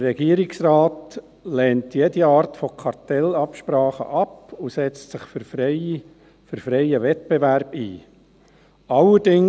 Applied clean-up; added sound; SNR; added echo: none; none; none; none.